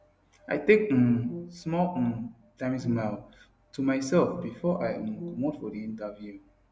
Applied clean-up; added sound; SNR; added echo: none; Brass instrument; 13 dB; none.